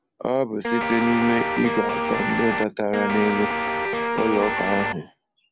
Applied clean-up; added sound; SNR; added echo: none; Guitar; 0 dB; none.